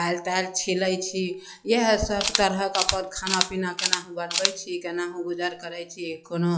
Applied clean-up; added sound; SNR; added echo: classical method log-MMSE.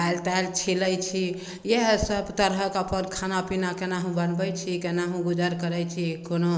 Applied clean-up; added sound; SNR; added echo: none; none; none; none.